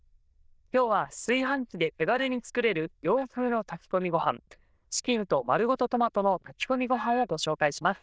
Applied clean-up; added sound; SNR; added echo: neural diffusion model UNIVERSE++.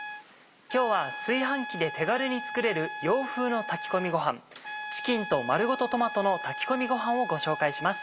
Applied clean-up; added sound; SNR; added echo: none; Trumpet; 9 dB; none.